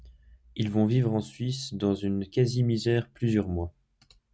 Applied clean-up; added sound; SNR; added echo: none; none; none; none.